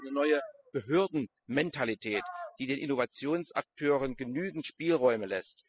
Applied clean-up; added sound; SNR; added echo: classical method spectral subtraction.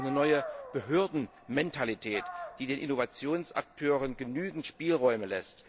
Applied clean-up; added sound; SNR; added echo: none; Dog; 14 dB; none.